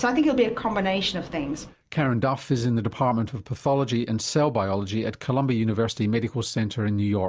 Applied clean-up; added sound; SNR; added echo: none; none; none; none.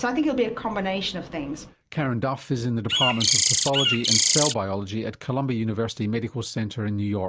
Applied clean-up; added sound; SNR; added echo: none; Bird; -5 dB; none.